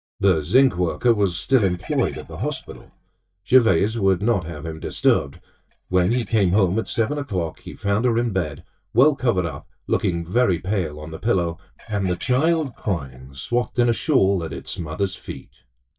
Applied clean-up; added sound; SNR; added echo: neural mask model DeepFilterNet 3.